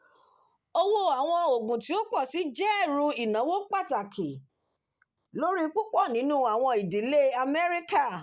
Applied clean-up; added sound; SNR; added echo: none; none; none; none.